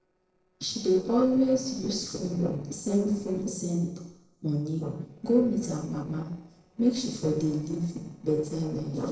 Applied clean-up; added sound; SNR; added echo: neural separator model SepFormer DNS4.